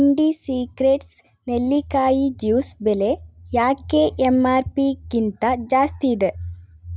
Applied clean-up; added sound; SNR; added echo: none; none; none; none.